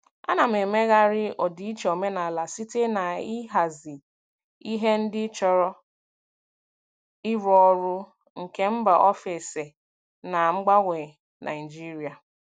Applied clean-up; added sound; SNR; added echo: none; none; none; none.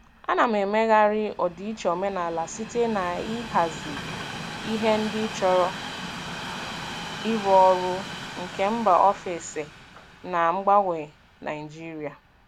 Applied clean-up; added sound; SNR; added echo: none; Train; 12 dB; none.